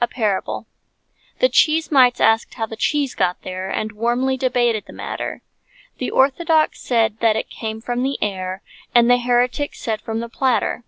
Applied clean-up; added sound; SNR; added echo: none; none; none; none.